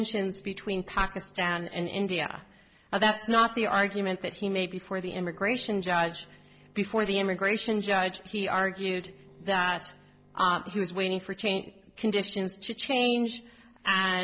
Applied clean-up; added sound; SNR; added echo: neural separator model SepFormer DNS4.